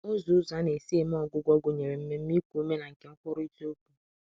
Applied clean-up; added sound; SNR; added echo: none; none; none; none.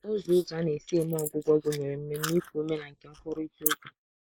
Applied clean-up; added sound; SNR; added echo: neural mask model Resemble Enhance denoiser.